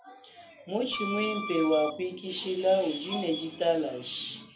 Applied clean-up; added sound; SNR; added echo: none; Bowed string instrument; 6 dB; reverberation time 0.3 s.